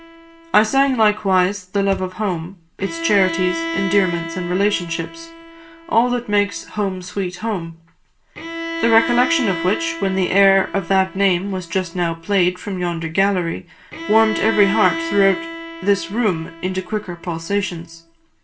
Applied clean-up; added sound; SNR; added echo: none; Bowed string instrument; 10 dB; reverberation time 0.2 s.